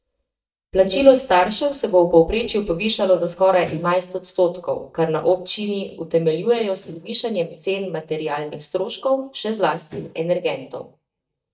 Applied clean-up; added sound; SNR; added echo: neural mask model DeepFilterNet 3.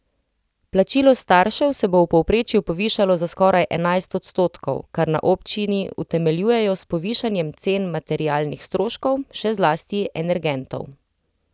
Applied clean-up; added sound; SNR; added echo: none; none; none; none.